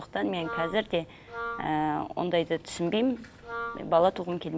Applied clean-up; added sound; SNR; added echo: none; Wind instrument, woodwind instrument; 10 dB; none.